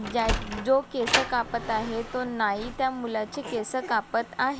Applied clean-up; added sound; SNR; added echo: none; Sliding door; 6 dB; none.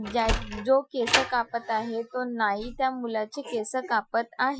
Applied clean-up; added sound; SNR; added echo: classical method Wiener filter.